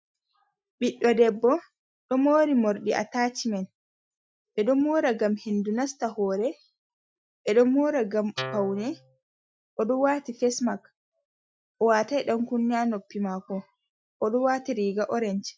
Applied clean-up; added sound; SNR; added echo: classical method Wiener filter.